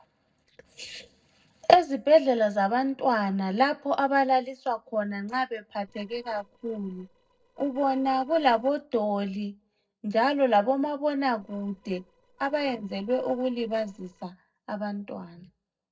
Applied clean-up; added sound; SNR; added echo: neural separator model SepFormer DNS4.